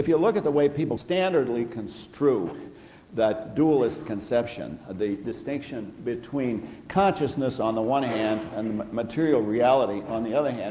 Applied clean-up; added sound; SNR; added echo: none; none; none; none.